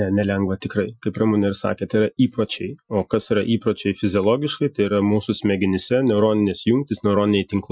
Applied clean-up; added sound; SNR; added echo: classical method Wiener filter.